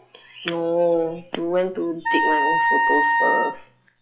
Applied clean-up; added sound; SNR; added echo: classical method log-MMSE.